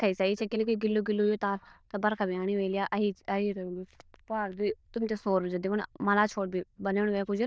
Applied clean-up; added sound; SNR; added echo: neural diffusion model UNIVERSE++.